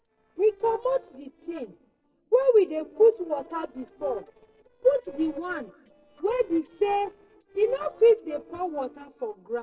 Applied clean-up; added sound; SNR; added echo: neural separator model SepFormer DNS4.